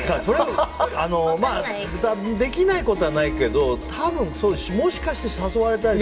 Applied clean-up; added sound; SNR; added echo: none; Harp; 14 dB; reverberation time 1.9 s.